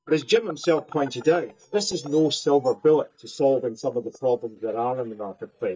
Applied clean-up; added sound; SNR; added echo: neural mask model DeepFilterNet 3.